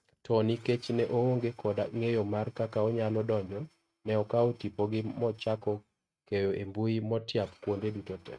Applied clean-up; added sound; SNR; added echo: neural mask model RNNoise.